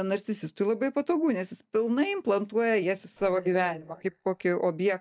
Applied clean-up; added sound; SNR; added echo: neural mask model DeepFilterNet 3.